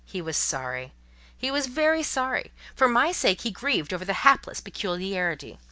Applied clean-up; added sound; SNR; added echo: none; none; none; none.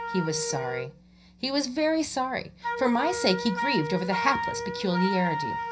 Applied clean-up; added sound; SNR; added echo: none; Wind instrument, woodwind instrument; 5 dB; reverberation time 0.4 s.